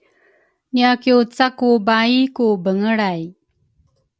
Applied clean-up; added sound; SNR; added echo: none; none; none; none.